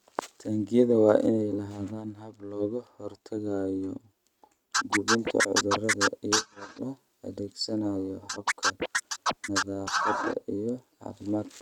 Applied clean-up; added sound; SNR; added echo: neural mask model RNNoise.